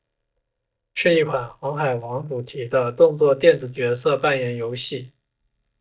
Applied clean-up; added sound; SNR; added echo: neural mask model DeepFilterNet 3.